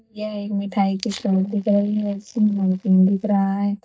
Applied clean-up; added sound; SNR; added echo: neural mask model DeepFilterNet 3.